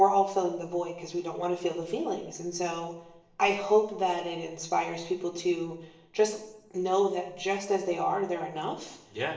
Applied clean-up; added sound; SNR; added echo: none; none; none; reverberation time 0.7 s.